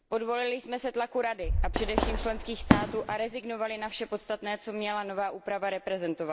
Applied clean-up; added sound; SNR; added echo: none; Fireworks; -2 dB; none.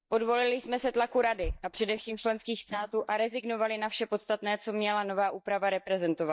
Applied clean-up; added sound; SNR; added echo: neural mask model DeepFilterNet 3.